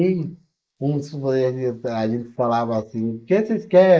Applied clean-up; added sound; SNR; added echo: neural mask model Resemble Enhance denoiser.